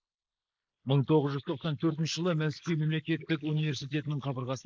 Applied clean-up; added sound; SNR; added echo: neural mask model Resemble Enhance denoiser.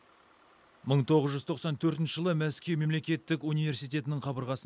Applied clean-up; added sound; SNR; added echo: none; none; none; none.